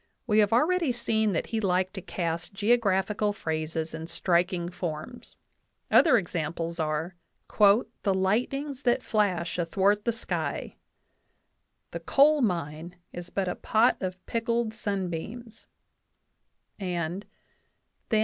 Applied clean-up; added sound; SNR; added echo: none; none; none; none.